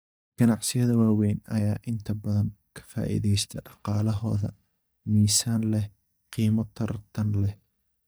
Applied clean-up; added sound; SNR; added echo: neural mask model DeepFilterNet 3.